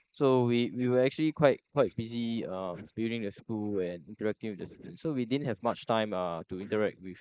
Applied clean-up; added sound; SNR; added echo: neural mask model Resemble Enhance denoiser.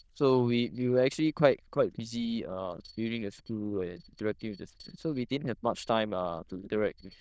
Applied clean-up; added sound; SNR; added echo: neural diffusion model UNIVERSE++.